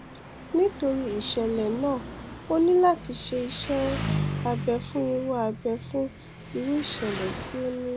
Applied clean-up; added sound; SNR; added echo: none; Engine; 8 dB; none.